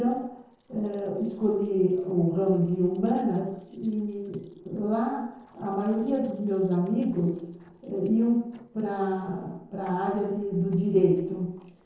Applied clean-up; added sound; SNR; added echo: neural separator model SepFormer DNS4.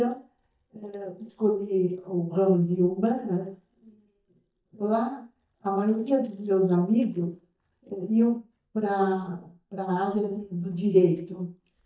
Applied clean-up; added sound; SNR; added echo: neural mask model DeepFilterNet 3.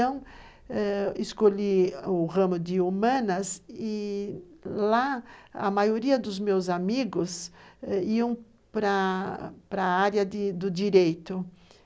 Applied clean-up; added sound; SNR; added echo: none; none; none; none.